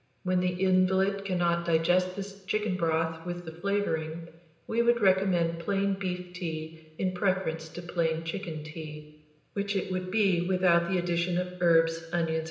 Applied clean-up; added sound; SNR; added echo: none; none; none; reverberation time 0.9 s.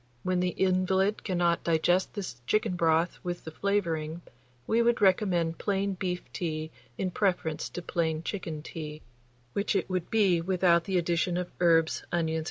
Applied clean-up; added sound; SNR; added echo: none; none; none; none.